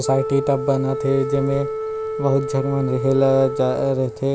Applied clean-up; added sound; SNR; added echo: none; Wind instrument, woodwind instrument; 6 dB; none.